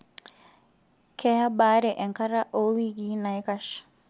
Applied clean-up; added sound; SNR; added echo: none; none; none; none.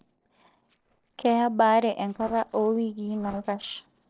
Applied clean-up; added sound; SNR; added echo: neural separator model SepFormer DNS4.